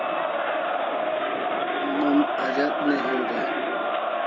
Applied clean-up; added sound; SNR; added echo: none; Crowd; -4 dB; none.